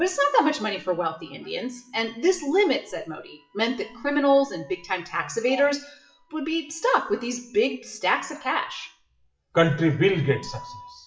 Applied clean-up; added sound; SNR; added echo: classical method WPE with log-MMSE.